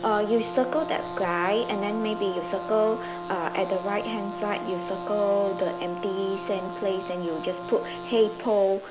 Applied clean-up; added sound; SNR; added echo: none; Brass instrument; 9 dB; none.